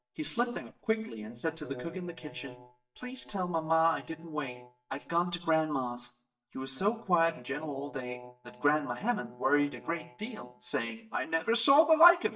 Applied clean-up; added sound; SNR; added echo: neural mask model DeepFilterNet 3.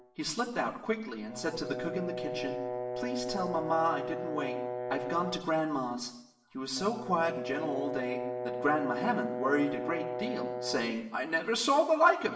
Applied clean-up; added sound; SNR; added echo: none; Brass instrument; 6 dB; reverberation time 0.8 s.